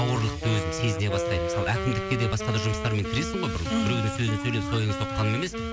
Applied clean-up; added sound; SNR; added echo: none; Wind instrument, woodwind instrument; 5 dB; none.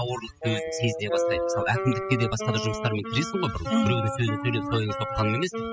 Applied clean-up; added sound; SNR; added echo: classical method spectral subtraction.